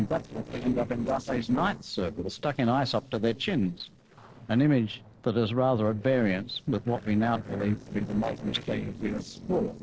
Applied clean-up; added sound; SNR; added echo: neural separator model SepFormer DNS4.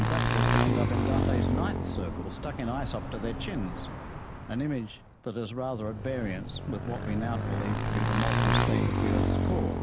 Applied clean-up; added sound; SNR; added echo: none; Motorcycle / Engine; -5 dB; none.